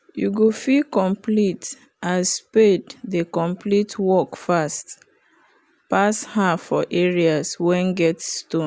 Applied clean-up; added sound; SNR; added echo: none; none; none; none.